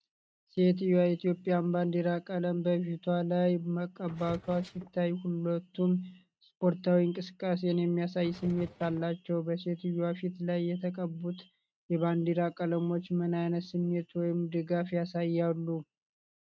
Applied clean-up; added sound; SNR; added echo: neural mask model RNNoise.